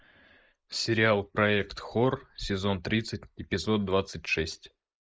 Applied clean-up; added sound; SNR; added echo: neural mask model Resemble Enhance denoiser.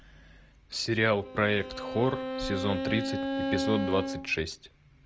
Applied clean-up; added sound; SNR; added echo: none; Bowed string instrument; 3 dB; none.